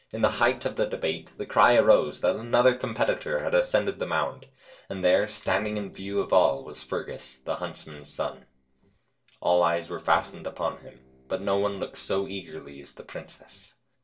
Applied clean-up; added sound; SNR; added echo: neural separator model SepFormer DNS4.